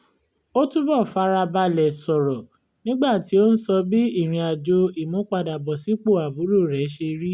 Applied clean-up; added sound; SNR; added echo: none; none; none; none.